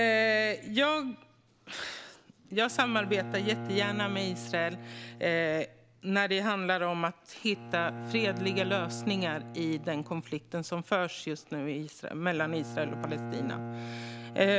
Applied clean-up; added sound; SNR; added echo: none; Bowed string instrument; 11 dB; none.